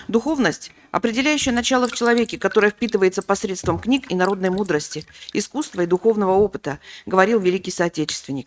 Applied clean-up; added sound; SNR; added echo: neural mask model RNNoise.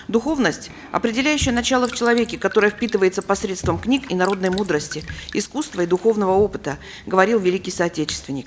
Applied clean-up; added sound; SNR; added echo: none; Drip; 19 dB; none.